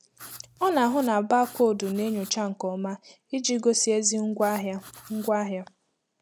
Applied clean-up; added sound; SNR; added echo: none; Writing; 19 dB; none.